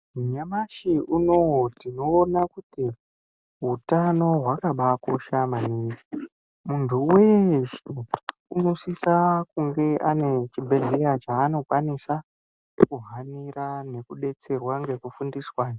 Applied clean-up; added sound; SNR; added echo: none; none; none; none.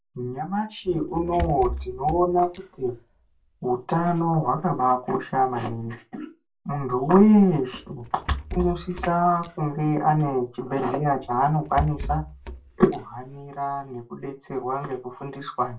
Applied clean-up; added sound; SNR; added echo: none; Rattle / Breathing; 11 dB; reverberation time 0.2 s.